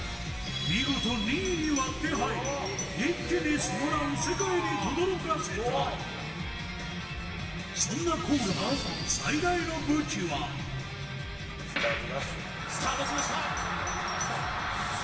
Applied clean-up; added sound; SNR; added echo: none; Bell; 17 dB; reverberation time 1.9 s.